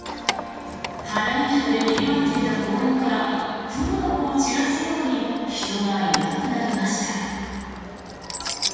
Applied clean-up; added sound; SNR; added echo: none; Keys jangling; 11 dB; reverberation time 2.1 s.